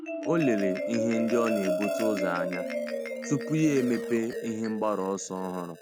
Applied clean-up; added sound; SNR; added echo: none; Marimba, xylophone; 4 dB; none.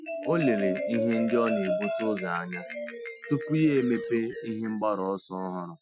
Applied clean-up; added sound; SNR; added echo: classical method Wiener filter.